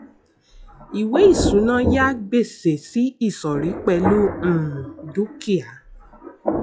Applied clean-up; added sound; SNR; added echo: classical method log-MMSE.